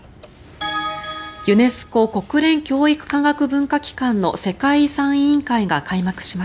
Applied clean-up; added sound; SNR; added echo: none; none; none; none.